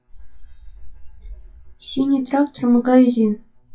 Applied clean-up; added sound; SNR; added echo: classical method WPE with log-MMSE.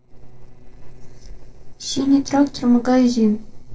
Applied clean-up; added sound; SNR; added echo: neural separator model SepFormer DNS4.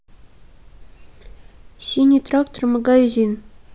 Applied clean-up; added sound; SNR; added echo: none; none; none; none.